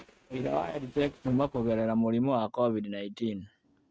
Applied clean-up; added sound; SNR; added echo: neural mask model RNNoise.